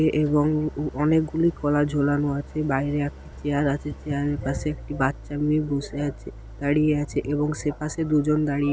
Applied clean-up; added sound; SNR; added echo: none; Idling; 16 dB; none.